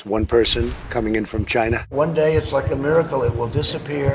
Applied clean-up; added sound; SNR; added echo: none; Boom; 17 dB; none.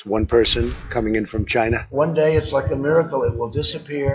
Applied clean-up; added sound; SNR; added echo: classical method log-MMSE.